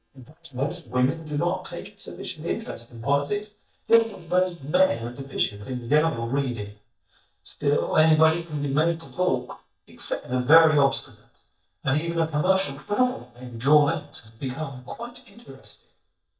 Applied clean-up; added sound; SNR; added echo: neural mask model DeepFilterNet 3.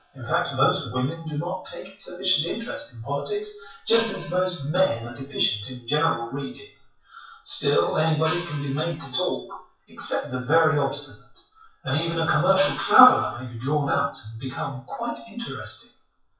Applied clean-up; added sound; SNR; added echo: classical method WPE with log-MMSE.